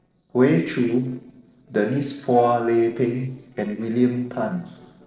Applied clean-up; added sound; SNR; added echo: neural separator model SepFormer DNS4.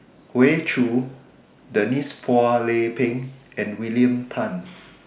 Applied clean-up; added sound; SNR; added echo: none; none; none; none.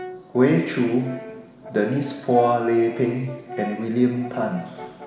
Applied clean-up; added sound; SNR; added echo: none; Brass instrument; 16 dB; reverberation time 1.6 s.